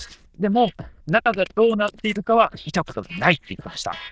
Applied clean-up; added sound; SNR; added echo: neural diffusion model UNIVERSE++.